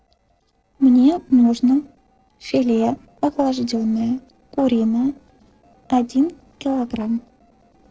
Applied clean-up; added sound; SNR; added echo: neural separator model SepFormer DNS4.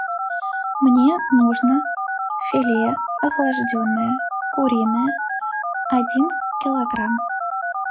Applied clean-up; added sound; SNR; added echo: classical method Wiener filter.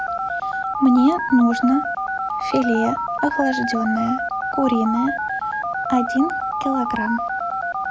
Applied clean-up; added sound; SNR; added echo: none; Telephone; 3 dB; none.